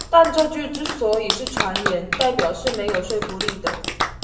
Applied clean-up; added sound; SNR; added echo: none; Clapping; 5 dB; reverberation time 0.7 s.